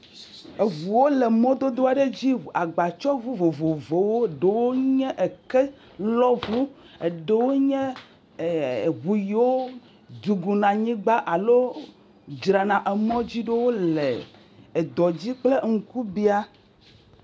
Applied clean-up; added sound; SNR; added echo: none; none; none; none.